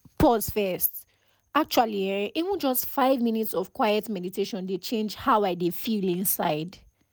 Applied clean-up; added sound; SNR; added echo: none; none; none; none.